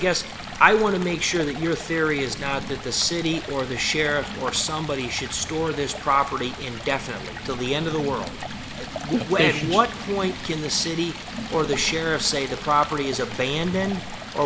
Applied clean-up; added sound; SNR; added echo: none; Stream; 10 dB; none.